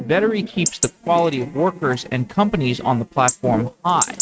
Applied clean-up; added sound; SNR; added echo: neural mask model RNNoise.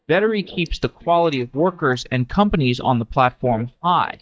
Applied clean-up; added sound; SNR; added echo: neural mask model DeepFilterNet 3.